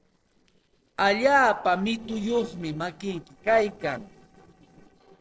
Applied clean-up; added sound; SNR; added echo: neural separator model SepFormer DNS4.